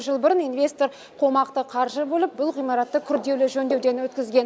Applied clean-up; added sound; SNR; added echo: none; none; none; none.